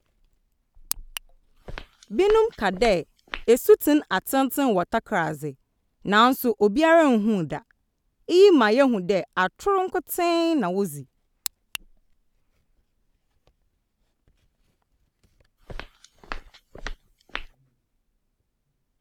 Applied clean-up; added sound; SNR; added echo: none; Walk, footsteps; 13 dB; none.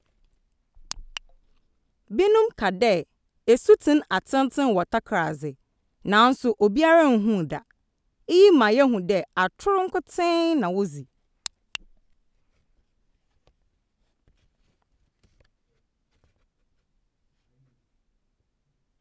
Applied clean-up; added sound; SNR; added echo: none; none; none; none.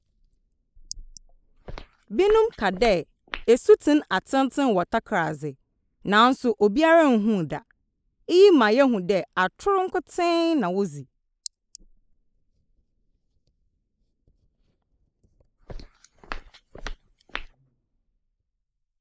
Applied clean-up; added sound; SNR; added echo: neural mask model Resemble Enhance denoiser.